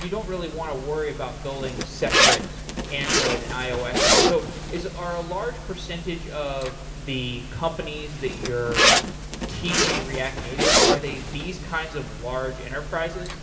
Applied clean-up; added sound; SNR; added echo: none; Zipper (clothing); -5 dB; reverberation time 2.6 s.